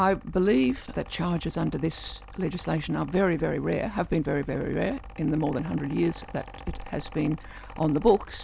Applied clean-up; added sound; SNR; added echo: none; Mechanical fan; 16 dB; none.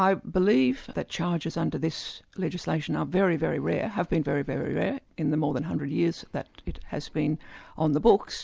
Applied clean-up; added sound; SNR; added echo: none; none; none; none.